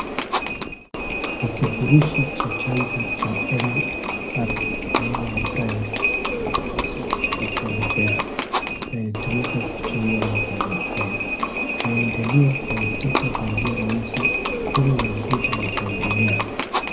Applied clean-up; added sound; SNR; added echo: none; Livestock, farm animals, working animals; -1 dB; reverberation time 0.4 s.